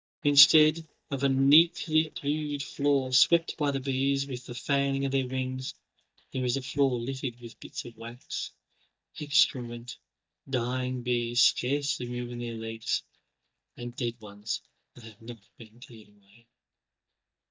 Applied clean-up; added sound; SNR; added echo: neural mask model DeepFilterNet 3.